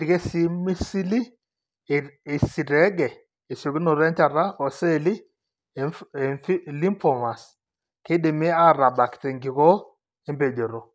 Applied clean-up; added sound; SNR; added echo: none; none; none; none.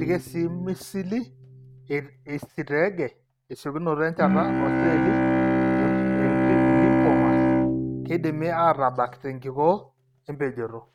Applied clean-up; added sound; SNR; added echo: neural mask model RNNoise.